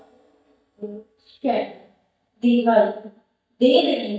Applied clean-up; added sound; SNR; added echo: neural mask model DeepFilterNet 3.